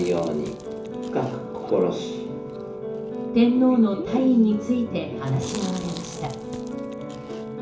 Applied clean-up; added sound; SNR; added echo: none; Chewing, mastication; 17 dB; reverberation time 0.7 s.